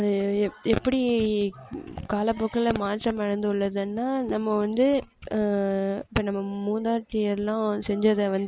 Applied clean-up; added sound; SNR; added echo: none; none; none; none.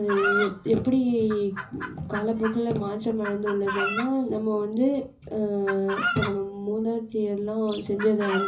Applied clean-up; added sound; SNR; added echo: none; Chicken, rooster; 8 dB; reverberation time 0.5 s.